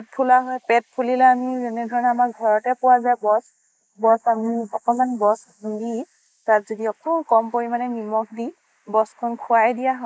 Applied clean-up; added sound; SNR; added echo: neural mask model Resemble Enhance denoiser.